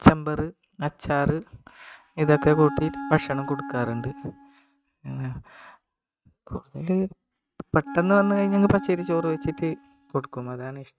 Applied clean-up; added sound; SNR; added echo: neural mask model RNNoise.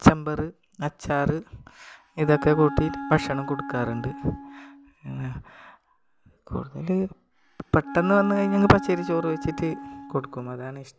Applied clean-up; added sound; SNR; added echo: none; Wind instrument, woodwind instrument; 11 dB; none.